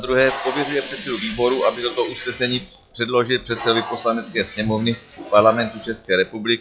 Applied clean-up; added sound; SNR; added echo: classical method log-MMSE.